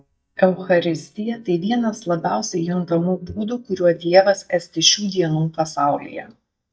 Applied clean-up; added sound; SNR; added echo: neural mask model DeepFilterNet 3.